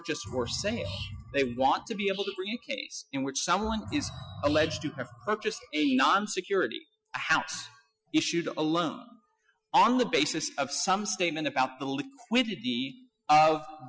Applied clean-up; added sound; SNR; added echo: classical method Wiener filter.